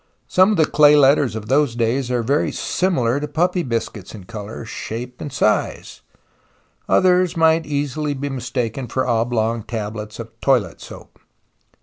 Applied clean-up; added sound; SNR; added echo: none; none; none; none.